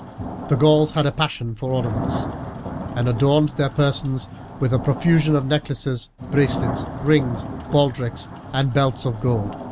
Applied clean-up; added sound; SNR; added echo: none; Thunder / Rain; 10 dB; none.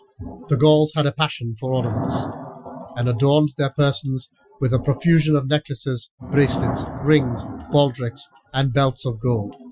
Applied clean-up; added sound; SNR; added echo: classical method Wiener filter.